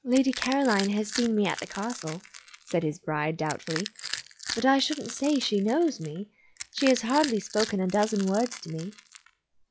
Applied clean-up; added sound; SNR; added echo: classical method log-MMSE.